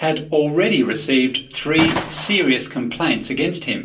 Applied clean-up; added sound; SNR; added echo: none; Gunshot, gunfire; 6 dB; reverberation time 0.3 s.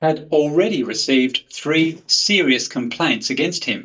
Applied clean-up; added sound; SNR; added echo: neural mask model DeepFilterNet 3.